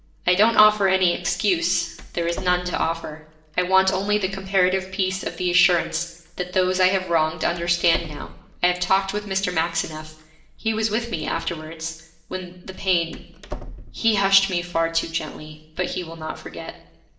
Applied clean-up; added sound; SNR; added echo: none; Door; 17 dB; reverberation time 0.7 s.